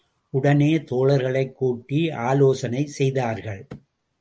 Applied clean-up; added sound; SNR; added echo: none; none; none; none.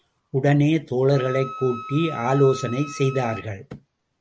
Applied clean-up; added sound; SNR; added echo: none; Wind instrument, woodwind instrument; 15 dB; none.